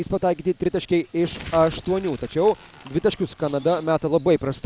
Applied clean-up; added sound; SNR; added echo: none; Screech + Crumpling, crinkling; 18 dB; none.